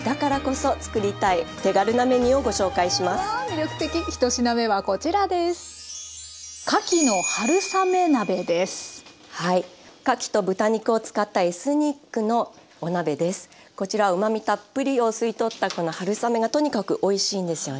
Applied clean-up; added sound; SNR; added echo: none; none; none; none.